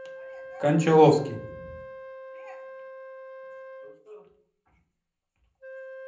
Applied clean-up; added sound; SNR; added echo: none; Wind instrument, woodwind instrument; 15 dB; reverberation time 0.6 s.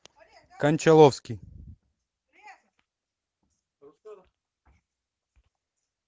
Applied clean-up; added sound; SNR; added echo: none; none; none; none.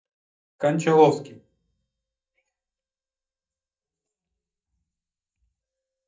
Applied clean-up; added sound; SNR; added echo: neural mask model DeepFilterNet 3.